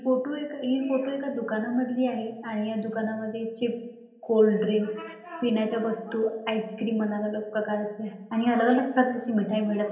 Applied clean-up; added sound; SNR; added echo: none; none; none; reverberation time 0.8 s.